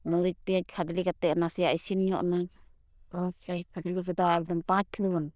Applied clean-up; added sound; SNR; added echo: neural diffusion model UNIVERSE++.